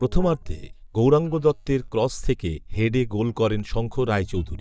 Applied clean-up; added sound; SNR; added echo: neural mask model DeepFilterNet 3.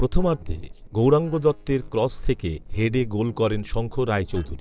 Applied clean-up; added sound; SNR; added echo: neural separator model SepFormer DNS4.